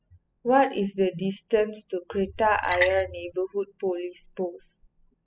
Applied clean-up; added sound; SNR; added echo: classical method spectral subtraction.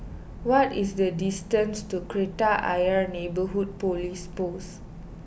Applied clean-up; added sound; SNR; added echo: none; none; none; none.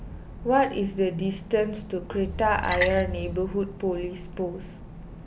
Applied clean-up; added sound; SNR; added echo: none; Splash, splatter; 5 dB; none.